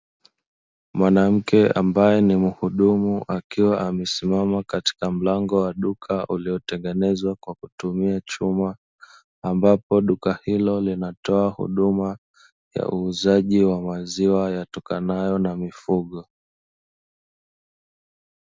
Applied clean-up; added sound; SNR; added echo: none; none; none; none.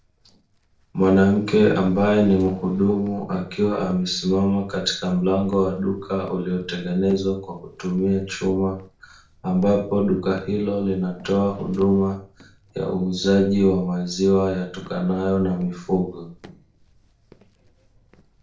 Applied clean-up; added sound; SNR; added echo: neural separator model SepFormer DNS4.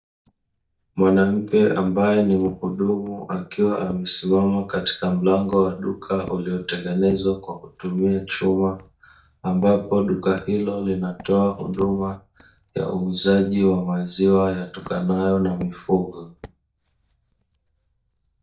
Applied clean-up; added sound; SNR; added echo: neural mask model DeepFilterNet 3.